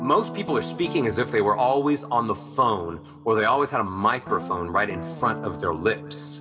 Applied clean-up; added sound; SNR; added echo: none; Guitar; 12 dB; reverberation time 1.4 s.